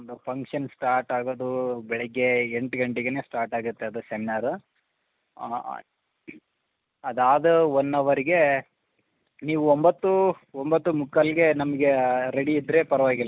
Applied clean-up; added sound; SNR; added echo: none; none; none; none.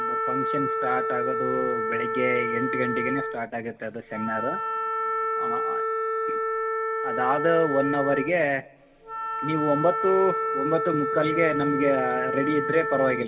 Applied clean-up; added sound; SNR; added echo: none; Wind instrument, woodwind instrument; 1 dB; reverberation time 0.3 s.